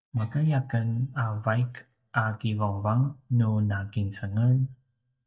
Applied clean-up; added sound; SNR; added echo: neural mask model DeepFilterNet 3.